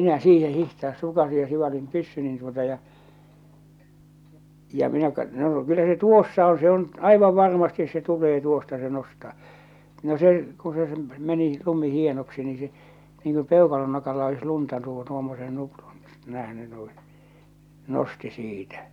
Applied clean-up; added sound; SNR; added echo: none; none; none; none.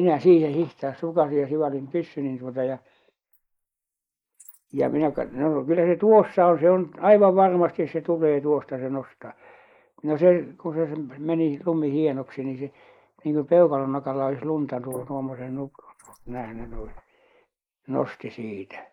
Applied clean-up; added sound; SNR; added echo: neural mask model Resemble Enhance denoiser.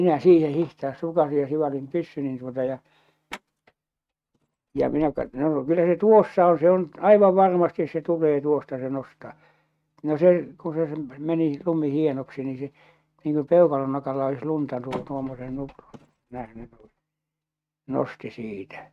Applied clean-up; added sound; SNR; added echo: neural mask model RNNoise.